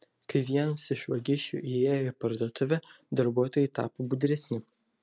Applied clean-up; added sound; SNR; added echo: none; none; none; none.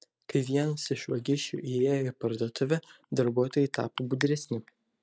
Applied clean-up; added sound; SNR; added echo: neural mask model DeepFilterNet 3.